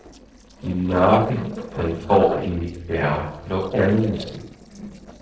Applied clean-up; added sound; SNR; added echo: neural separator model SepFormer DNS4.